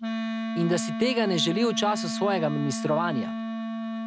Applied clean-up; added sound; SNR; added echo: none; Wind instrument, woodwind instrument; 3 dB; none.